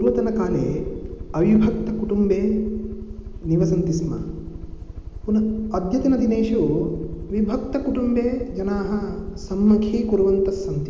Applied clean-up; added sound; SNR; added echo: none; Aircraft; 12 dB; none.